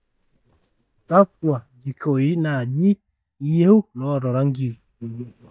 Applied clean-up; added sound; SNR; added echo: neural mask model DeepFilterNet 3.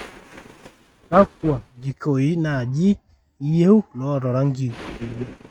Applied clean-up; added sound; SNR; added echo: neural mask model RNNoise.